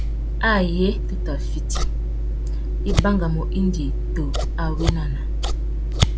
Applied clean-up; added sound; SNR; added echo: none; Scissors; -5 dB; none.